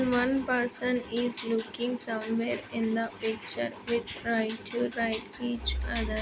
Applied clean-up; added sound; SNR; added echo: none; none; none; none.